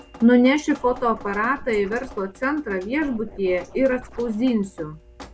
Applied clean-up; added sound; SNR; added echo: none; Drip + Scratching (performance technique); 18 dB; none.